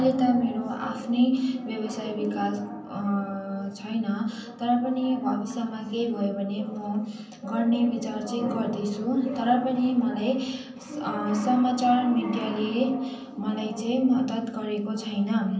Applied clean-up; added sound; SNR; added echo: none; none; none; reverberation time 0.6 s.